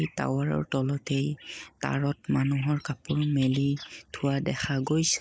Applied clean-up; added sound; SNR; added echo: neural mask model Resemble Enhance denoiser.